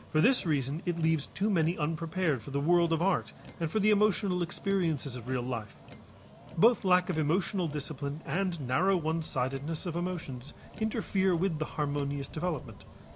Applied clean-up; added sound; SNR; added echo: none; Motor vehicle (road); 19 dB; none.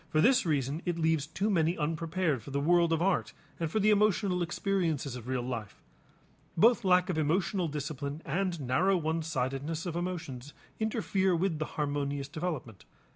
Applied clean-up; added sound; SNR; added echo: none; none; none; none.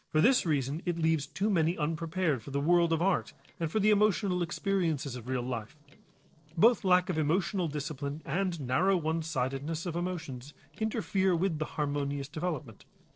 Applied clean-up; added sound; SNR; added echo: neural separator model SepFormer DNS4.